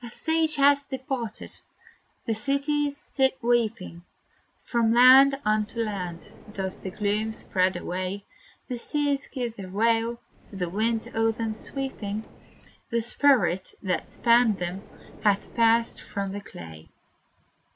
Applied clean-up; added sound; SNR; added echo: none; Car; 20 dB; none.